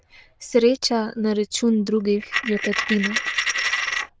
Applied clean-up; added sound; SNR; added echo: neural diffusion model UNIVERSE++.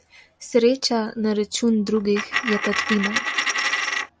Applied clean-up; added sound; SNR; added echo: none; Coin (dropping); 1 dB; none.